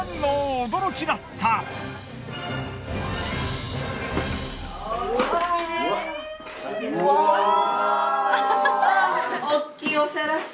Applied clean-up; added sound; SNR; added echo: none; none; none; none.